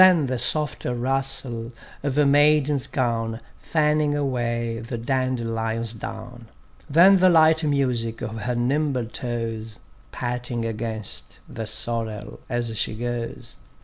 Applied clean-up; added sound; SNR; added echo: none; none; none; none.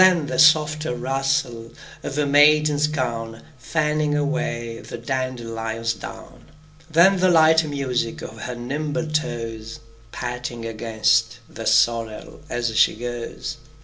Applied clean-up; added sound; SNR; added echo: none; none; none; reverberation time 0.2 s.